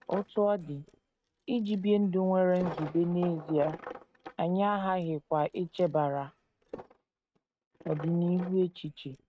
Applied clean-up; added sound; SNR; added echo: neural mask model RNNoise.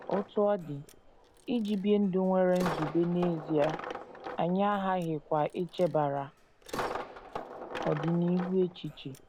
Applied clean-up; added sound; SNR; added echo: none; Coin (dropping); 11 dB; none.